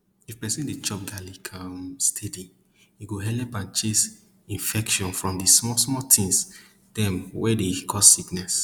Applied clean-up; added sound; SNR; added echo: none; none; none; none.